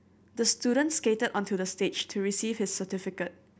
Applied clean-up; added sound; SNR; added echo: none; none; none; none.